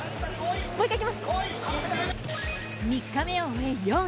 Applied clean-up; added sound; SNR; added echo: none; none; none; none.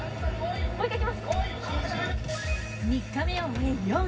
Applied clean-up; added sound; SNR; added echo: none; Sliding door; 16 dB; reverberation time 0.4 s.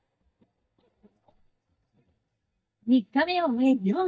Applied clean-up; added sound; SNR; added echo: neural mask model DeepFilterNet 3.